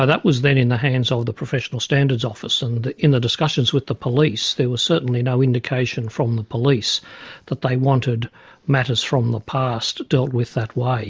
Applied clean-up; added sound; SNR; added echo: none; none; none; none.